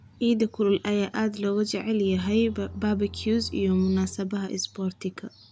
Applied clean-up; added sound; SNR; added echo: none; Bowed string instrument; 15 dB; none.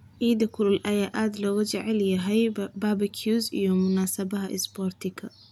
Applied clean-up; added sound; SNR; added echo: none; none; none; none.